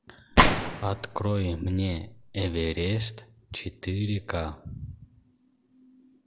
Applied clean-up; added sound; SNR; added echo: none; Gunshot, gunfire; -4 dB; none.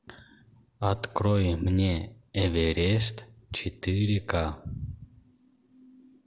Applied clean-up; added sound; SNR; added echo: none; none; none; none.